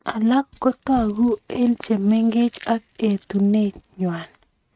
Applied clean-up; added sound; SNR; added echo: neural mask model RNNoise.